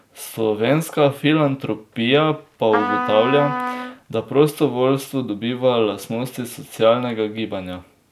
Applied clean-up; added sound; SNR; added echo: none; Trumpet; 5 dB; none.